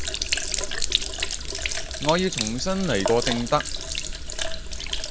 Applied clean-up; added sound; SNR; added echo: none; Sink (filling or washing); -1 dB; none.